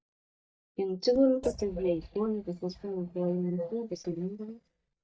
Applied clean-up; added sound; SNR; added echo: neural mask model DeepFilterNet 3.